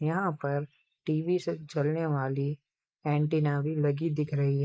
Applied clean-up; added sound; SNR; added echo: neural mask model Resemble Enhance denoiser.